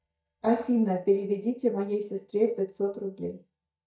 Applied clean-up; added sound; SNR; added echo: neural mask model DeepFilterNet 3.